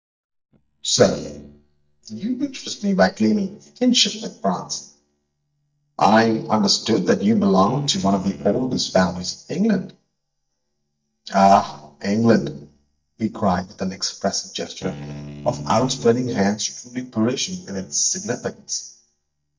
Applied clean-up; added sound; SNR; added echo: neural mask model DeepFilterNet 3.